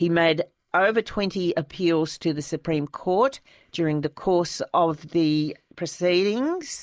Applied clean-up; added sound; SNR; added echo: neural mask model Resemble Enhance denoiser.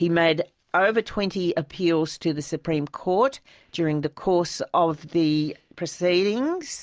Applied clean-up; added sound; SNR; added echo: none; none; none; none.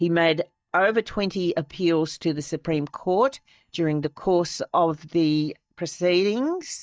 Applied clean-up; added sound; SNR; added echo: neural mask model DeepFilterNet 3.